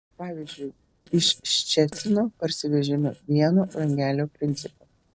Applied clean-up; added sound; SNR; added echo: neural separator model SepFormer DNS4.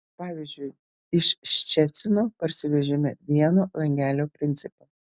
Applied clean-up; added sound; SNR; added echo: none; none; none; none.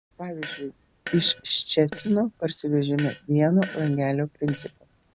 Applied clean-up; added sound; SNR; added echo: none; Fart; 16 dB; none.